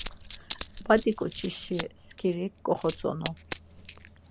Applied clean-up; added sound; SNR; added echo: none; Coin (dropping); 4 dB; none.